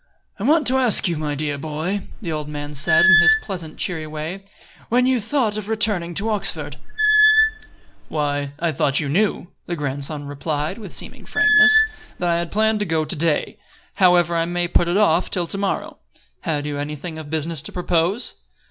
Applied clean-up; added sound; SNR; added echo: none; Squeak / Screech; -1 dB; none.